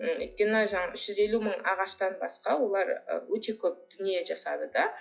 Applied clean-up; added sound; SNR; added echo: classical method log-MMSE.